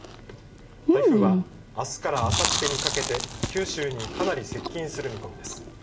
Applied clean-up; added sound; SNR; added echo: none; Chewing, mastication; -4 dB; reverberation time 0.4 s.